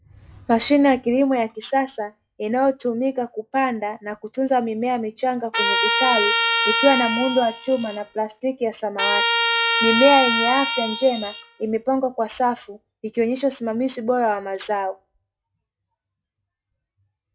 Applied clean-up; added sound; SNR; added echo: classical method log-MMSE.